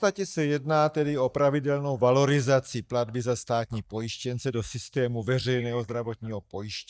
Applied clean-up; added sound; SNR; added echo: neural mask model DeepFilterNet 3.